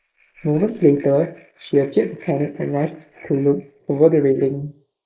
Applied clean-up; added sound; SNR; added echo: neural mask model Resemble Enhance denoiser.